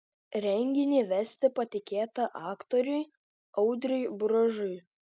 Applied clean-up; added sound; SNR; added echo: none; none; none; none.